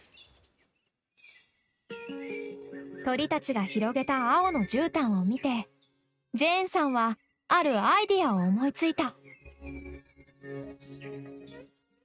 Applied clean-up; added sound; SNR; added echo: neural mask model RNNoise.